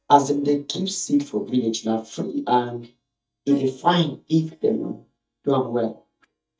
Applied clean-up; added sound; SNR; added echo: neural mask model DeepFilterNet 3.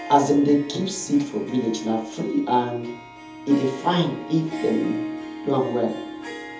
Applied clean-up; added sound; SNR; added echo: none; Harp; 11 dB; reverberation time 0.6 s.